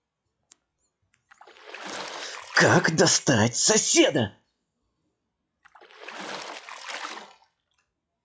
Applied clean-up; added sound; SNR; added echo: classical method log-MMSE.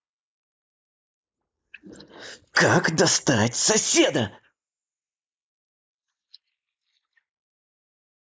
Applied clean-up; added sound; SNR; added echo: neural mask model Resemble Enhance denoiser.